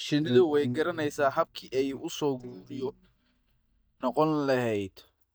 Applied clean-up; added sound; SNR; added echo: neural mask model DeepFilterNet 3.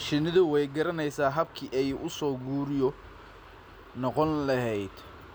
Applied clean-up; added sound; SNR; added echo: none; none; none; none.